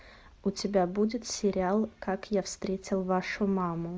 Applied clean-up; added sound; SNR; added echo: none; none; none; none.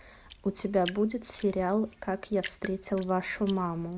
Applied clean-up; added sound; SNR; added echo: none; Drip; 16 dB; none.